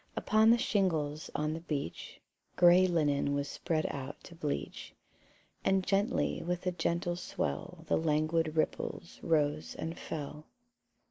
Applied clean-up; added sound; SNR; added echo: none; none; none; none.